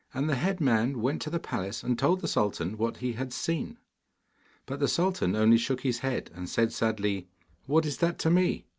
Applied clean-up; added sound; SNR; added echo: none; none; none; none.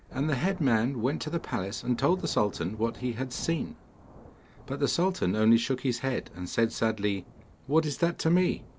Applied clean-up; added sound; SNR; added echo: none; Thunder / Rain; 20 dB; none.